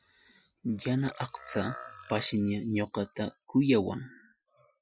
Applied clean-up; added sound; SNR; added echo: classical method Wiener filter.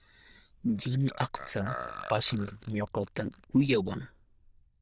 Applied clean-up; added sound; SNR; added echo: neural diffusion model UNIVERSE++.